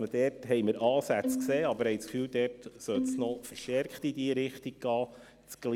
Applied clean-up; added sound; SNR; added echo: none; Bowed string instrument; 5 dB; none.